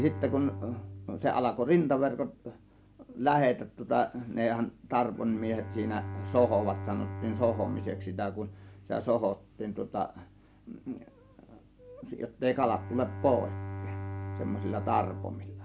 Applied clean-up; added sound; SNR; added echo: none; Bowed string instrument; 10 dB; none.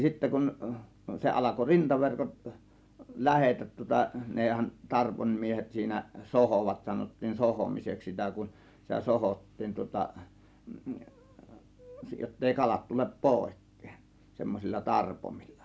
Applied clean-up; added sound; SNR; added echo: none; none; none; none.